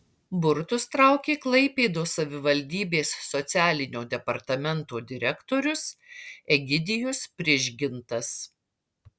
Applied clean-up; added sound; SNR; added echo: none; none; none; none.